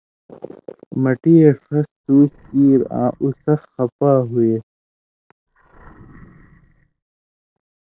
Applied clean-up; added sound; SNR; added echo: neural separator model SepFormer DNS4.